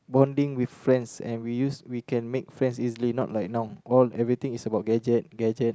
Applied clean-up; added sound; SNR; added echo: none; none; none; none.